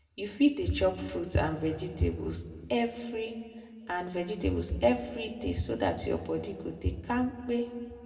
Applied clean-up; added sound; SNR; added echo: none; none; none; reverberation time 1.8 s.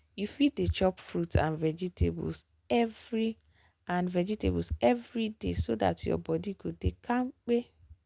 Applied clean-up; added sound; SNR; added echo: none; none; none; none.